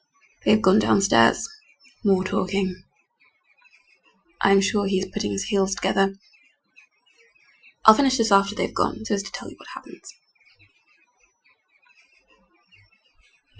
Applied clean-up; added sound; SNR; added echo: classical method Wiener filter.